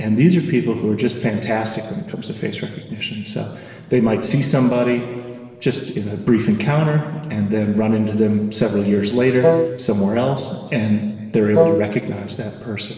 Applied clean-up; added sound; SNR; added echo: neural separator model SepFormer DNS4.